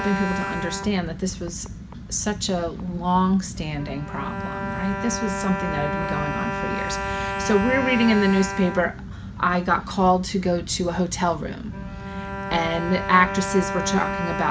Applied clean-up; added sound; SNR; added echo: none; Bowed string instrument; 7 dB; none.